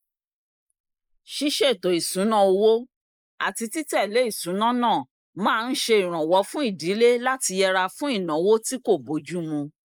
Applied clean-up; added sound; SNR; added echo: neural mask model Resemble Enhance denoiser.